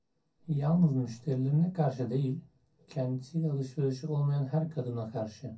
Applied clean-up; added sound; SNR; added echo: none; none; none; reverberation time 0.3 s.